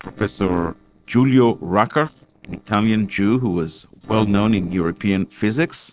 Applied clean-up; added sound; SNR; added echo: neural separator model SepFormer DNS4.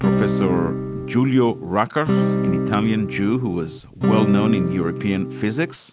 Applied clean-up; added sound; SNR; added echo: none; Acoustic guitar / Strum; 1 dB; none.